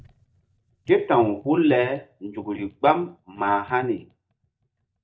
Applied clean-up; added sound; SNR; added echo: neural mask model DeepFilterNet 3.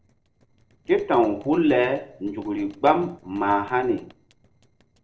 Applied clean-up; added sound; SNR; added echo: neural separator model SepFormer DNS4.